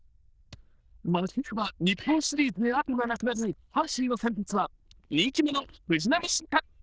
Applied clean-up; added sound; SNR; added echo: neural diffusion model UNIVERSE++.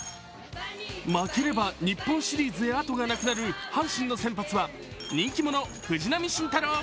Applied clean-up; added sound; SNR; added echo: none; Coin (dropping); 18 dB; none.